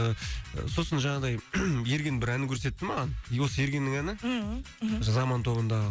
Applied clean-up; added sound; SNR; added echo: none; none; none; none.